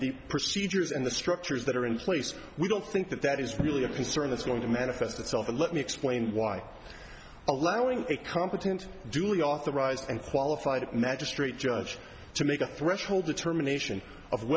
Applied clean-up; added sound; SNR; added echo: none; none; none; none.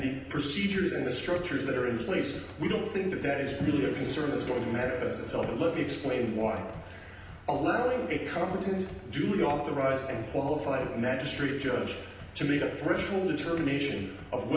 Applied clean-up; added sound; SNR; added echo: none; Computer keyboard; 17 dB; reverberation time 0.9 s.